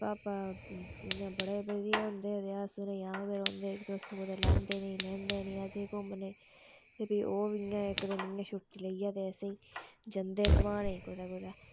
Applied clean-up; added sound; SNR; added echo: none; Fire; -2 dB; none.